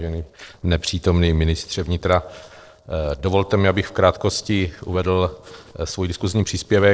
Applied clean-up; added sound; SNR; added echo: neural separator model SepFormer DNS4.